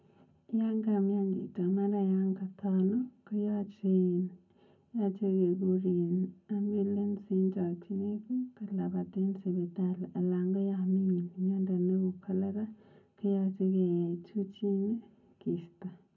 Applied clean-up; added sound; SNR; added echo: none; none; none; reverberation time 0.3 s.